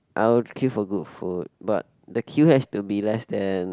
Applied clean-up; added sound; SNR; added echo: none; none; none; none.